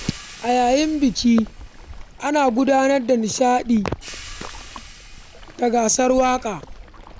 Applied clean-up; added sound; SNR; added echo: none; Hi-hat + Waves, surf; 17 dB; none.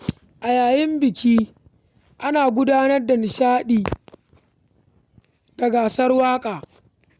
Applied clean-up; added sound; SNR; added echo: none; none; none; none.